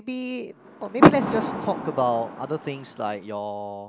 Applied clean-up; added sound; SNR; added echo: none; Door / Car; -4 dB; none.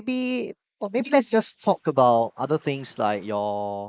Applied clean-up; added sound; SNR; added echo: neural mask model Resemble Enhance denoiser.